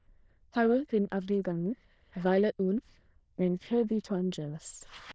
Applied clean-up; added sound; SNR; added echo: neural diffusion model UNIVERSE++.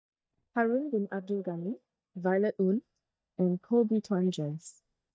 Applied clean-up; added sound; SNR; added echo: neural mask model DeepFilterNet 3.